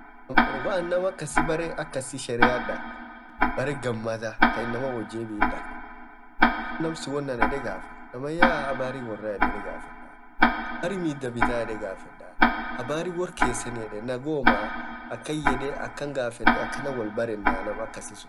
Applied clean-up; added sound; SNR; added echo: none; Tick-tock; -4 dB; none.